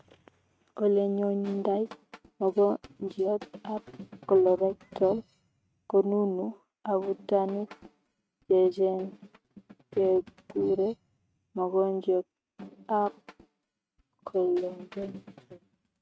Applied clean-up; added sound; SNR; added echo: neural mask model RNNoise.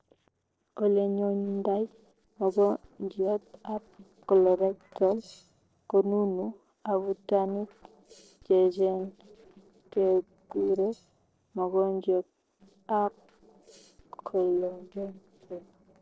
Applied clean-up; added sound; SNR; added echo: neural separator model SepFormer DNS4.